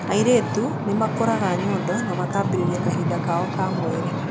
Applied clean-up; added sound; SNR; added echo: none; Wind / Ocean; 1 dB; none.